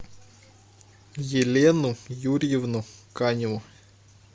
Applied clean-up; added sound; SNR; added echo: none; none; none; none.